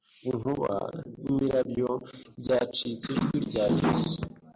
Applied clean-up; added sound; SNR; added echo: none; none; none; none.